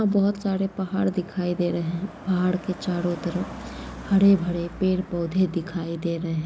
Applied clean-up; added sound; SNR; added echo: none; Car passing by; 17 dB; none.